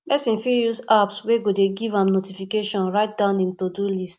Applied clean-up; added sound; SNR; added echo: none; none; none; none.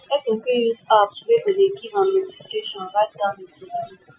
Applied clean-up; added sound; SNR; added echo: classical method Wiener filter.